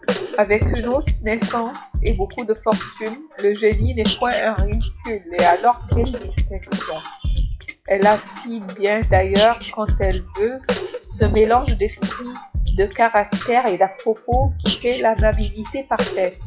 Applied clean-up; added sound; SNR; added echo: classical method WPE with log-MMSE.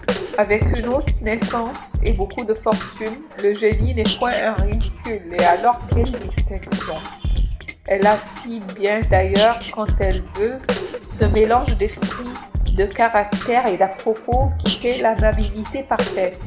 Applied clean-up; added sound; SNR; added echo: none; Drum kit; 2 dB; reverberation time 2.5 s.